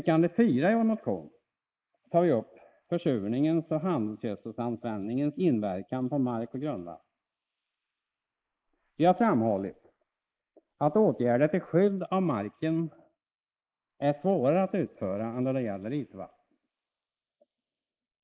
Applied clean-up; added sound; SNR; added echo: neural mask model Resemble Enhance denoiser.